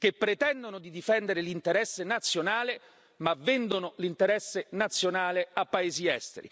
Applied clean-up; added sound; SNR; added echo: none; none; none; none.